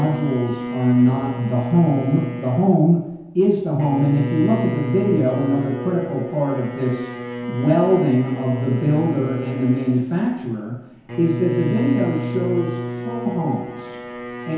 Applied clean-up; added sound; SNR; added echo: none; Bowed string instrument; 8 dB; reverberation time 1.0 s.